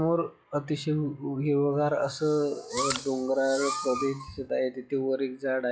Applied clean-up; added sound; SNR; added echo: classical method log-MMSE.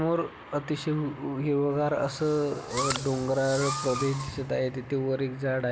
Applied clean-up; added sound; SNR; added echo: none; Fireworks; 9 dB; none.